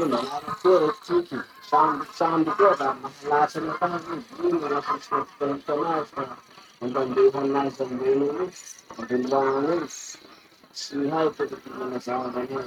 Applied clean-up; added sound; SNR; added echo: neural mask model RNNoise.